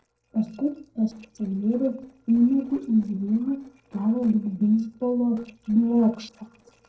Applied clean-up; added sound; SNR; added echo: neural separator model SepFormer DNS4.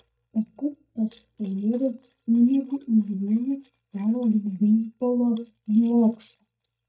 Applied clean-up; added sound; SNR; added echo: neural mask model DeepFilterNet 3.